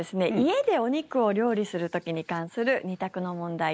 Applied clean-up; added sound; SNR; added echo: neural mask model Resemble Enhance denoiser.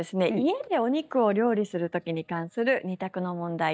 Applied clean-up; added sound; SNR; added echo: neural mask model DeepFilterNet 3.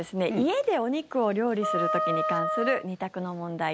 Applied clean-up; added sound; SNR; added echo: none; Wind instrument, woodwind instrument; 3 dB; none.